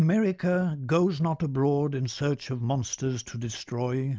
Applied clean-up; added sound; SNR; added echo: none; none; none; none.